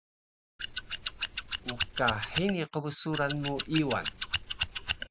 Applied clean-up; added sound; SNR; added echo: none; Scissors; -4 dB; none.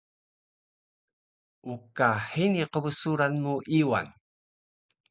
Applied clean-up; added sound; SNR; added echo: none; none; none; none.